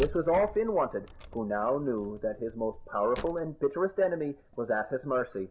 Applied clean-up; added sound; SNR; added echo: none; Wood; 16 dB; none.